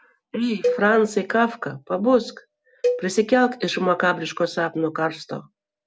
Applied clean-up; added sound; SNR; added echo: none; Cowbell; 7 dB; none.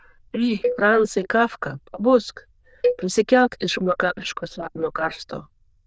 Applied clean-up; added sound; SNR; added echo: neural diffusion model UNIVERSE++.